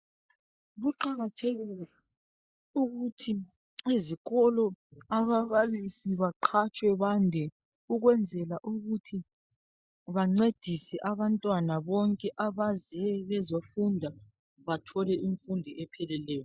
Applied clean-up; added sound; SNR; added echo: neural mask model Resemble Enhance denoiser.